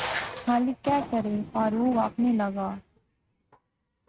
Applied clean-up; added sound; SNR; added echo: neural mask model RNNoise.